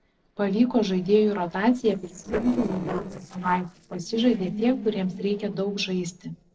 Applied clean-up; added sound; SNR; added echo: neural separator model SepFormer DNS4.